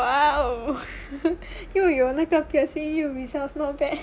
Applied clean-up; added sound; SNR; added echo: none; none; none; none.